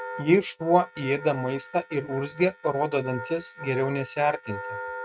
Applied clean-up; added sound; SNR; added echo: neural mask model RNNoise.